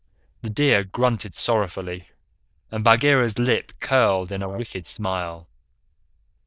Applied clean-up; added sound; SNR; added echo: neural diffusion model UNIVERSE++.